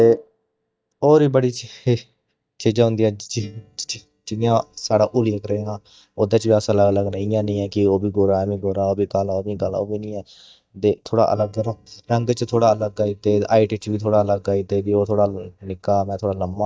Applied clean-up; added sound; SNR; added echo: neural mask model DeepFilterNet 3.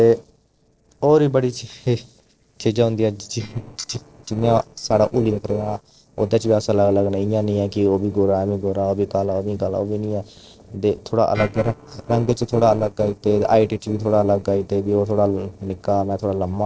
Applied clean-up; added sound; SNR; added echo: neural separator model SepFormer DNS4.